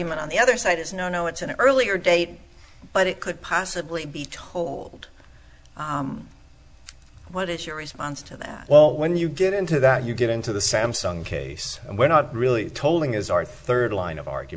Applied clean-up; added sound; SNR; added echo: none; none; none; none.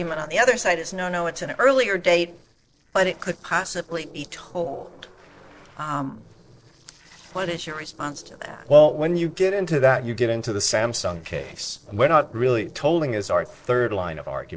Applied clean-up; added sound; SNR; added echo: neural separator model SepFormer DNS4.